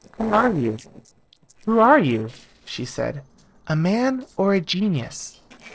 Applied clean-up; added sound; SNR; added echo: neural separator model SepFormer DNS4.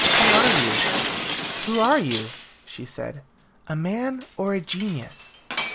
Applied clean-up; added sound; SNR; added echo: none; Shatter; -4 dB; none.